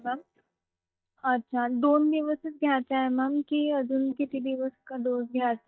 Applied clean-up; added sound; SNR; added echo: neural mask model DeepFilterNet 3.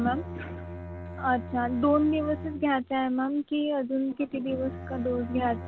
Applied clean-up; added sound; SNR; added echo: none; Bowed string instrument; 12 dB; none.